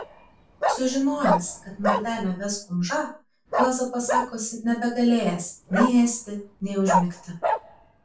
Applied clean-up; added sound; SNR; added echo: none; Bark; 3 dB; reverberation time 0.3 s.